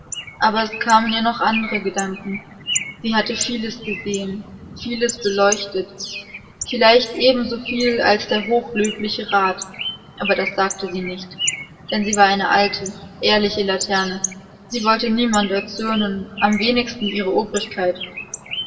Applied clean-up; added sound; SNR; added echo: none; Bird; 10 dB; reverberation time 2.9 s.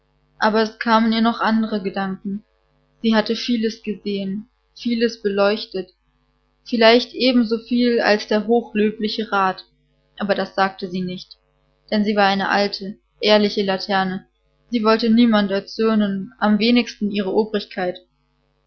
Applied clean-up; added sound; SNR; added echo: none; none; none; none.